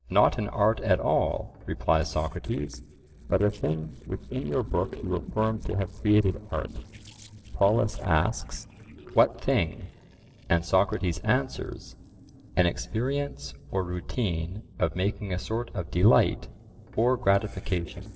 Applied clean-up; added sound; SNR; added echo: neural separator model SepFormer DNS4.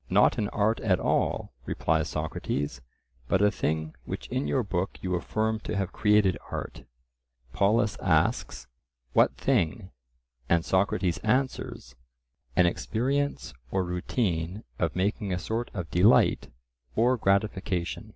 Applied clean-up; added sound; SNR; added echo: none; none; none; none.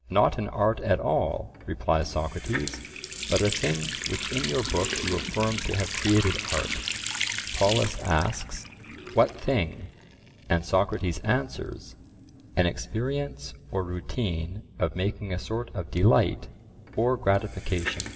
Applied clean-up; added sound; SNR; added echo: none; Water tap, faucet; 9 dB; reverberation time 1.3 s.